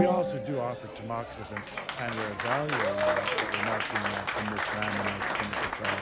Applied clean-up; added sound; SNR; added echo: none; Applause; -4 dB; none.